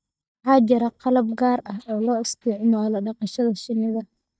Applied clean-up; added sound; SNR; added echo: neural mask model DeepFilterNet 3.